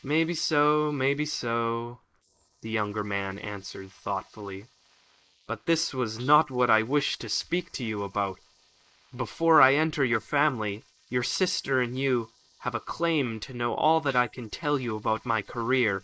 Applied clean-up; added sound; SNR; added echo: neural mask model Resemble Enhance denoiser.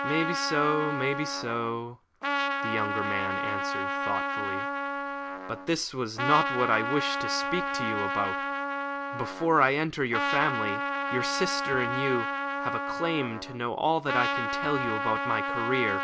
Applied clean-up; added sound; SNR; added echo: none; Trumpet; 1 dB; none.